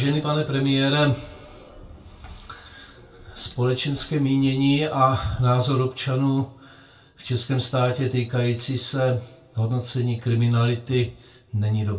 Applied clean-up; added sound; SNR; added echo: none; none; none; reverberation time 0.2 s.